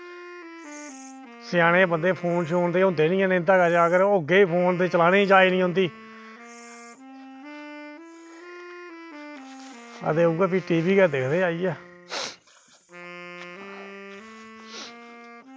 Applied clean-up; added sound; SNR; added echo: none; Wind instrument, woodwind instrument; 18 dB; none.